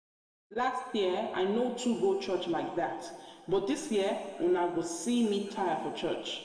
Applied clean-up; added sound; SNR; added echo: none; none; none; reverberation time 2.0 s.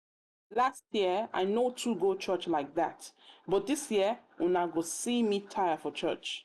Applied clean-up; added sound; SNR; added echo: none; none; none; none.